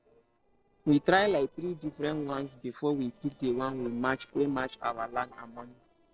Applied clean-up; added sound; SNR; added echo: neural separator model SepFormer DNS4.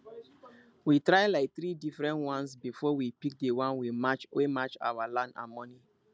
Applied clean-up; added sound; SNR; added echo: none; none; none; none.